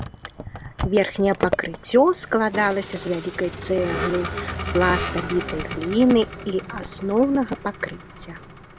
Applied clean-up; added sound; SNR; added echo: none; Vehicle; 8 dB; none.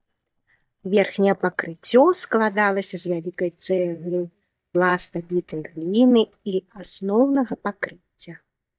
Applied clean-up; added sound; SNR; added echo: neural mask model DeepFilterNet 3.